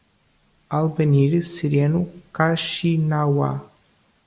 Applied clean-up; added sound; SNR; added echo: none; none; none; none.